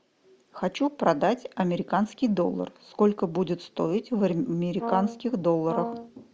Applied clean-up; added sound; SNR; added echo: none; Brass instrument; 8 dB; none.